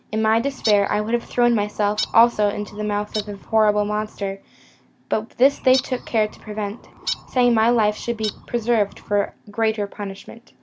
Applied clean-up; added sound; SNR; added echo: none; Bird; 13 dB; none.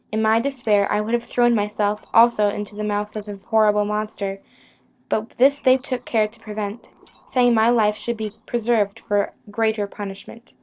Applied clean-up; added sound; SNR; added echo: neural separator model SepFormer DNS4.